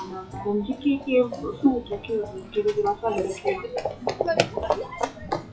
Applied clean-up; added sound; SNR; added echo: classical method WPE with log-MMSE.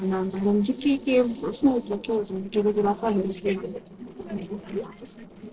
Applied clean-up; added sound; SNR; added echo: neural separator model SepFormer DNS4.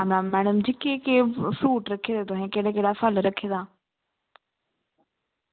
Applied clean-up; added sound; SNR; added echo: none; none; none; none.